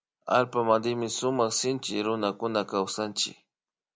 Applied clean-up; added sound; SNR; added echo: none; none; none; none.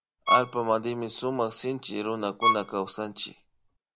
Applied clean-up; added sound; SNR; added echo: none; Bowed string instrument; 0 dB; none.